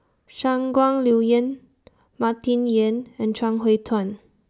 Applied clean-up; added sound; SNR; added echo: none; none; none; none.